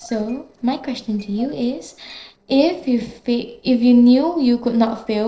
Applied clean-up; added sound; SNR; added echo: neural separator model SepFormer DNS4.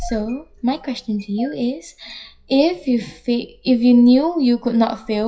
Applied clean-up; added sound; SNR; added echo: classical method WPE with log-MMSE.